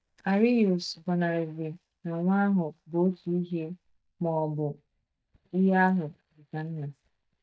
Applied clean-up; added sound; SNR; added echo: neural mask model DeepFilterNet 3.